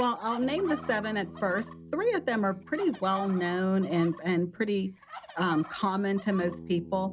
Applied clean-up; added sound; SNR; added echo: none; Bass guitar + Fowl; 15 dB; none.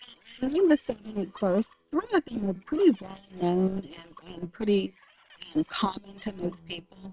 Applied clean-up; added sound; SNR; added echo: neural separator model SepFormer WHAM!.